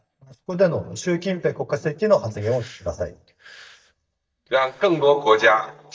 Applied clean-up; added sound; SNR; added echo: neural mask model DeepFilterNet 3.